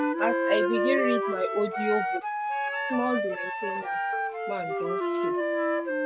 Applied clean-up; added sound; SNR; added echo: none; Wind instrument, woodwind instrument + Wind instrument, woodwind instrument; -4 dB; none.